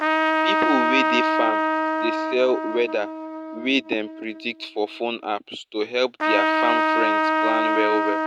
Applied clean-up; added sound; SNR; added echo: neural mask model RNNoise.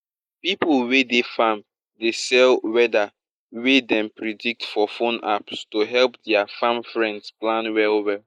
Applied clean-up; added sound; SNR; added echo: neural mask model Resemble Enhance denoiser.